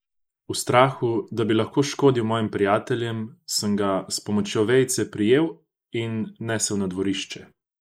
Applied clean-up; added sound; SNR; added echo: neural mask model Resemble Enhance denoiser.